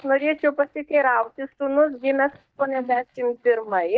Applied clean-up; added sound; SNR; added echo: neural mask model DeepFilterNet 3.